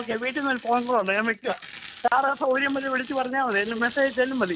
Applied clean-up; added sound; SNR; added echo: none; Tearing; 18 dB; none.